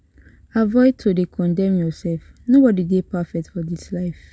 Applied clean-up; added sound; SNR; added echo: none; none; none; none.